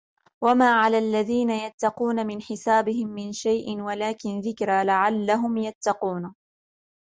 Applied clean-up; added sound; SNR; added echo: none; none; none; none.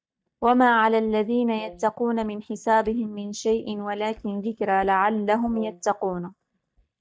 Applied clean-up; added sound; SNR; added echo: neural mask model DeepFilterNet 3.